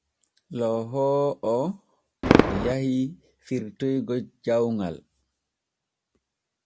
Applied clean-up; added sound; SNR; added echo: none; Fireworks; 2 dB; none.